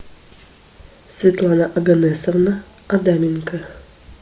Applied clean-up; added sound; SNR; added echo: none; none; none; none.